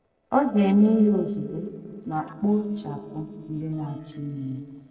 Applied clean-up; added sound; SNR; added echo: neural separator model SepFormer DNS4.